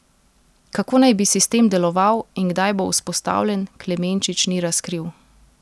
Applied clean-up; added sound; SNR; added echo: none; none; none; none.